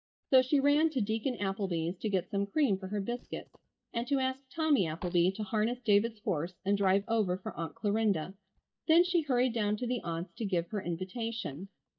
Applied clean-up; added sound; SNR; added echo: neural mask model DeepFilterNet 3.